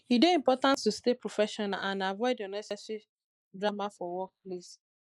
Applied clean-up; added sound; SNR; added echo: neural mask model Resemble Enhance denoiser.